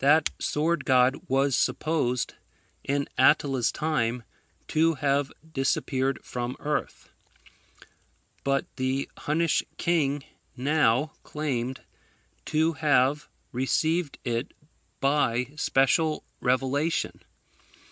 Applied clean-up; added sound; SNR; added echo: none; none; none; none.